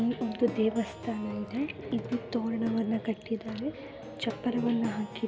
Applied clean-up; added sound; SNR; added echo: none; Plucked string instrument; 14 dB; none.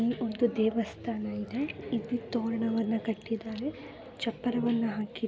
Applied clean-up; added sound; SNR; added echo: none; none; none; none.